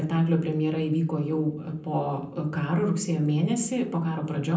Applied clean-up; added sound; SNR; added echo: none; none; none; reverberation time 0.6 s.